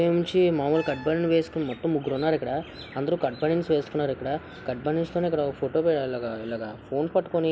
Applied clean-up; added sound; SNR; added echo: none; none; none; none.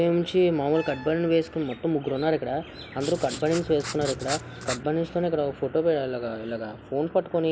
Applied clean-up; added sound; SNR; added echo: none; Writing; 10 dB; none.